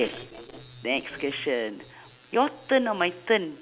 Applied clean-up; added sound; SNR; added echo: none; none; none; none.